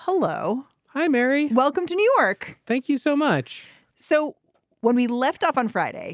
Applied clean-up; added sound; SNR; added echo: none; none; none; none.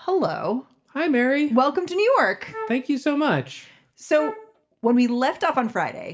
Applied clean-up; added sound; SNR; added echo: none; Wind instrument, woodwind instrument; 13 dB; reverberation time 0.3 s.